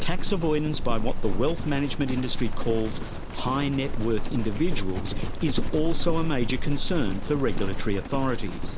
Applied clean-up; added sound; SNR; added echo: none; Livestock, farm animals, working animals; -3 dB; none.